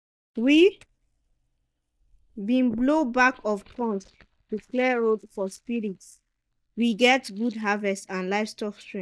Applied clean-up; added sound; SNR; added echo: neural mask model DeepFilterNet 3.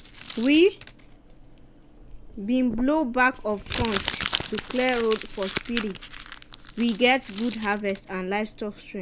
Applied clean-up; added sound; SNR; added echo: none; Crumpling, crinkling; 8 dB; none.